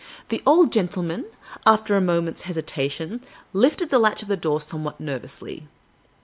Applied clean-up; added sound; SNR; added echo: none; none; none; none.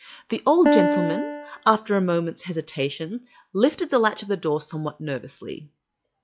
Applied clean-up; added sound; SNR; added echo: classical method log-MMSE.